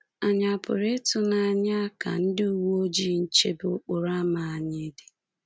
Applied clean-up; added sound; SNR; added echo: none; none; none; none.